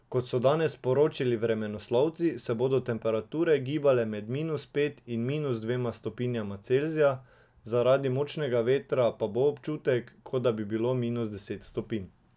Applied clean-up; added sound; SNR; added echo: none; none; none; none.